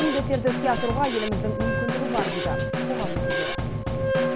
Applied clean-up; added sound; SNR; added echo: none; Wind instrument, woodwind instrument + Snare drum / Drum kit; -2 dB; none.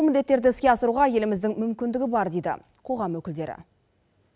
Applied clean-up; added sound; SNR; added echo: none; none; none; none.